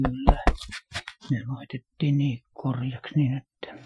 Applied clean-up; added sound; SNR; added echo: classical method Wiener filter.